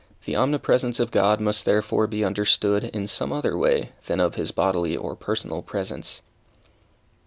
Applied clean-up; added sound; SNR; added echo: none; none; none; none.